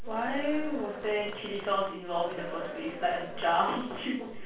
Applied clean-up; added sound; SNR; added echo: none; Cheering; 11 dB; reverberation time 0.3 s.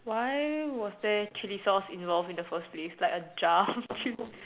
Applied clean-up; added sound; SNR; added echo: none; none; none; none.